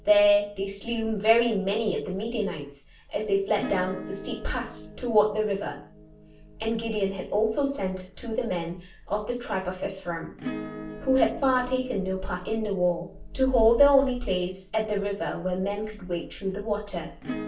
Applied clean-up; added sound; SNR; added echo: none; Acoustic guitar / Strum; 16 dB; reverberation time 0.4 s.